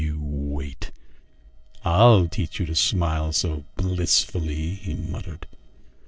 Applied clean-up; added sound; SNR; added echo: neural separator model SepFormer DNS4.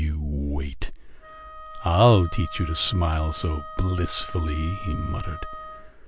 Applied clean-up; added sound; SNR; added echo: none; Wind instrument, woodwind instrument; 16 dB; none.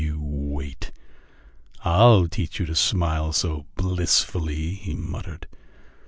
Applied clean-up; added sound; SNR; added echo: none; none; none; none.